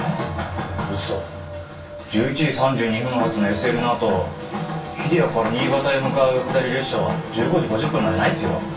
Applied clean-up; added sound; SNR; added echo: none; Bird; 19 dB; reverberation time 0.2 s.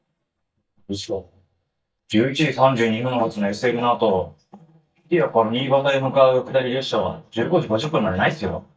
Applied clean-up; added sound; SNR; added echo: neural mask model DeepFilterNet 3.